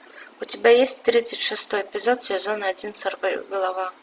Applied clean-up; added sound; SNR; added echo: none; none; none; none.